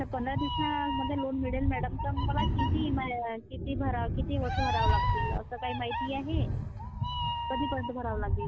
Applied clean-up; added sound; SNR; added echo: none; Meow; -4 dB; none.